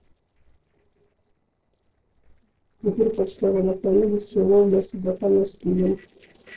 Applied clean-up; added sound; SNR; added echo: neural separator model SepFormer DNS4.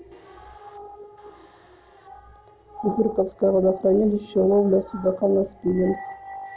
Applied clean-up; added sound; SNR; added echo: none; none; none; none.